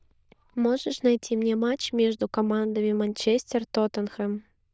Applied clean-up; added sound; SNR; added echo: neural diffusion model UNIVERSE++.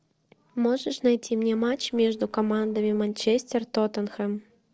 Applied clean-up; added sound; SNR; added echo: neural separator model SepFormer DNS4.